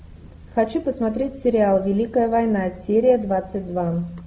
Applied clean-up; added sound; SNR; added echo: none; none; none; none.